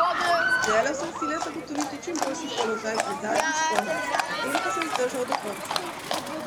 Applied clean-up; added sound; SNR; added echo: none; Livestock, farm animals, working animals; -4 dB; none.